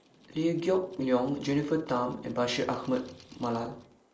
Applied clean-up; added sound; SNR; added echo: neural mask model Resemble Enhance denoiser.